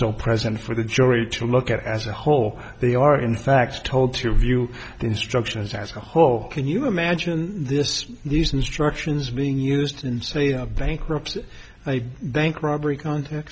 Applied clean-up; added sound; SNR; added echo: none; none; none; none.